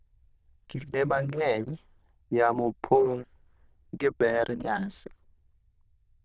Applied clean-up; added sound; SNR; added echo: neural diffusion model UNIVERSE++.